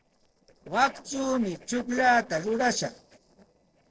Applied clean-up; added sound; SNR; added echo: neural separator model SepFormer DNS4.